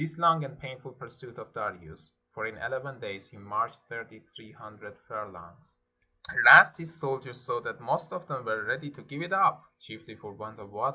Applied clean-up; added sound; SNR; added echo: none; none; none; none.